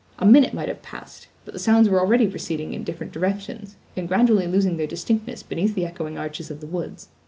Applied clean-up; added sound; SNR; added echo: none; none; none; none.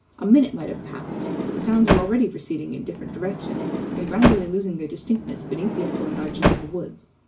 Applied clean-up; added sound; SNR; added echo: none; Sliding door; 2 dB; reverberation time 0.2 s.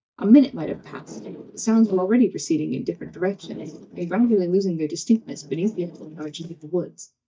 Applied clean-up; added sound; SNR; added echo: neural mask model DeepFilterNet 3.